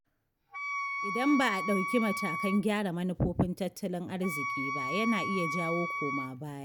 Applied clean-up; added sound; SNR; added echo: none; Wind instrument, woodwind instrument; 4 dB; none.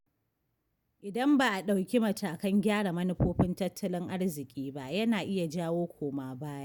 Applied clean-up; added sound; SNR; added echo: none; none; none; none.